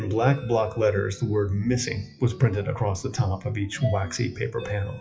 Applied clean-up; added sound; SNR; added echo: classical method WPE with log-MMSE.